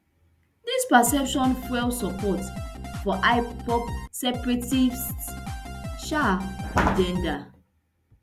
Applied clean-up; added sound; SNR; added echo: none; Drum kit; 8 dB; none.